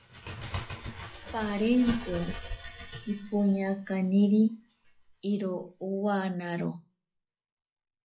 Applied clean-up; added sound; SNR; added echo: classical method log-MMSE.